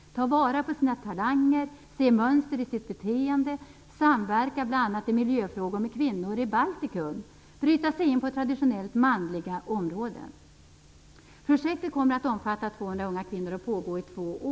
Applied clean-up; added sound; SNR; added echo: none; none; none; none.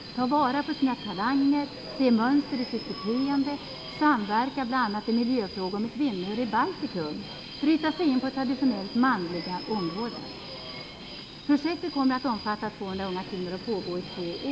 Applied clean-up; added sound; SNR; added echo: none; Subway, metro, underground; 13 dB; none.